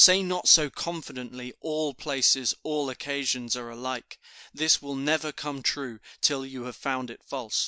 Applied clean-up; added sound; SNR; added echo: none; none; none; none.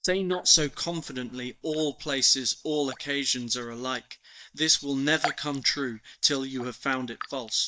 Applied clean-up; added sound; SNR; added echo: neural mask model DeepFilterNet 3.